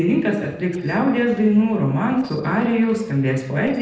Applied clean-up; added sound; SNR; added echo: neural separator model SepFormer DNS4.